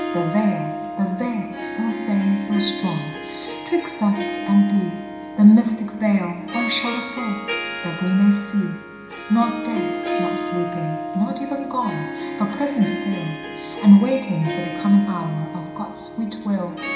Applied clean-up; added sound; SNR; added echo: none; Harp; 8 dB; reverberation time 1.6 s.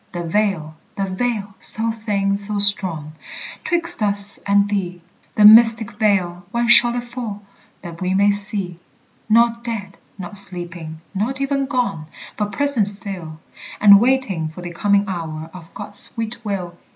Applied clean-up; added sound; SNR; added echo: none; none; none; none.